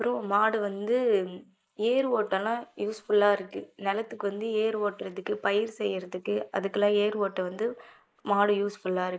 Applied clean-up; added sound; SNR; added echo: neural mask model Resemble Enhance denoiser.